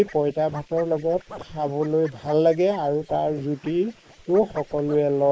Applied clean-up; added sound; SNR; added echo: neural mask model Resemble Enhance denoiser.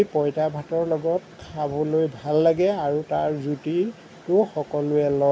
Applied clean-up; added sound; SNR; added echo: none; none; none; none.